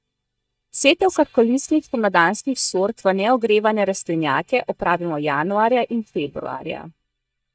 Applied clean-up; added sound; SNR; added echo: neural mask model DeepFilterNet 3.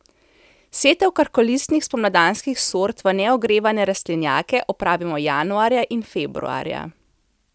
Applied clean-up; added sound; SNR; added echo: none; none; none; none.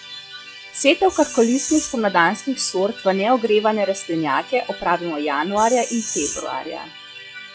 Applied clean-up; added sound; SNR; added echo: classical method log-MMSE.